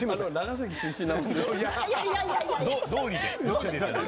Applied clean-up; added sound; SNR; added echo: none; none; none; none.